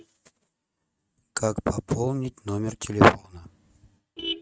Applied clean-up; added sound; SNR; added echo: neural mask model RNNoise.